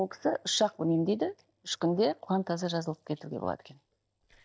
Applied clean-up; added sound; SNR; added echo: neural mask model DeepFilterNet 3.